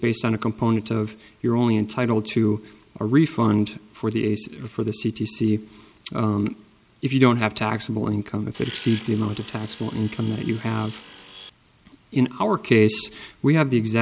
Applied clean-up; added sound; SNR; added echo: none; Tools; 18 dB; none.